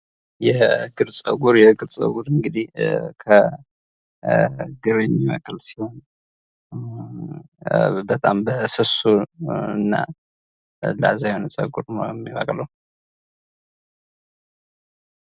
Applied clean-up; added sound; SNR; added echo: none; none; none; none.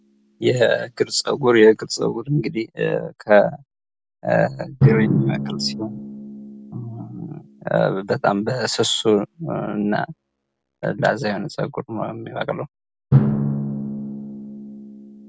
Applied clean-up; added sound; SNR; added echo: none; Drum; 5 dB; none.